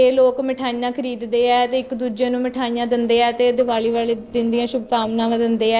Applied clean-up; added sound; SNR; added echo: neural separator model SepFormer DNS4.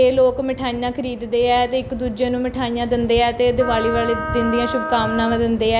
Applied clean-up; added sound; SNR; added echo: none; Wind instrument, woodwind instrument; 7 dB; none.